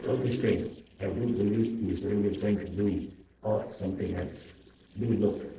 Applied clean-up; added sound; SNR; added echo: neural separator model SepFormer DNS4.